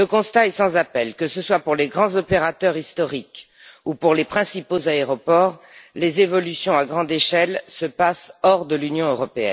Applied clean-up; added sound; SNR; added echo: none; none; none; none.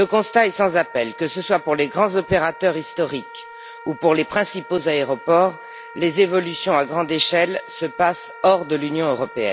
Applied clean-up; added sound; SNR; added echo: none; Wind instrument, woodwind instrument; 18 dB; none.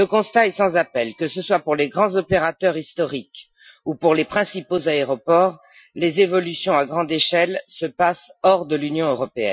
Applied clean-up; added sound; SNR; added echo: classical method Wiener filter.